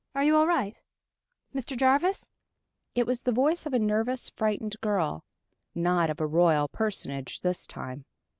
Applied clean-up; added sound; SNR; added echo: none; none; none; none.